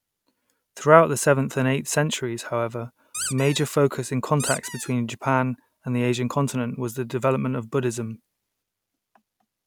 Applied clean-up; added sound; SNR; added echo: none; Squeak; 10 dB; none.